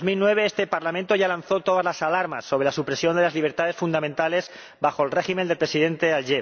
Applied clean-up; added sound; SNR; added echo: none; none; none; none.